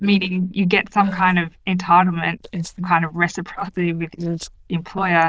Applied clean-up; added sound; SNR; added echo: neural diffusion model UNIVERSE++.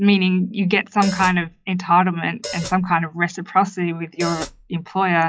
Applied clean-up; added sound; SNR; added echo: classical method log-MMSE.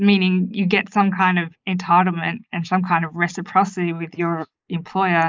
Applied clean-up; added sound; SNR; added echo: neural mask model Resemble Enhance denoiser.